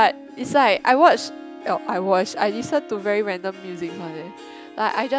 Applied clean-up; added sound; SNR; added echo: none; Harp; 17 dB; none.